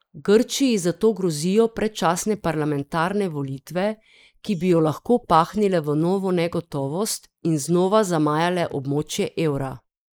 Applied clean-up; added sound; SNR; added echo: neural mask model Resemble Enhance denoiser.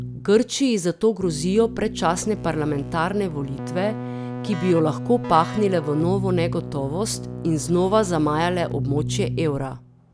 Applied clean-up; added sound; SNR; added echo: none; Keyboard (musical); 8 dB; none.